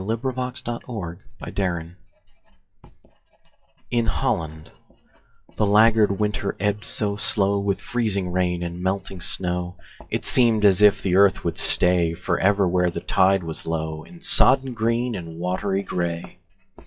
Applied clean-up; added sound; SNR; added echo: classical method WPE with log-MMSE.